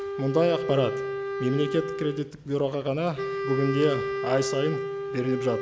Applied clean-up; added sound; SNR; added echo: none; Wind instrument, woodwind instrument; 4 dB; none.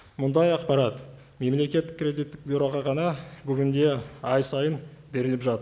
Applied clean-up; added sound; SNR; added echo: none; none; none; none.